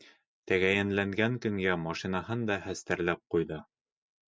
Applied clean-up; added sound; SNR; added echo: none; none; none; none.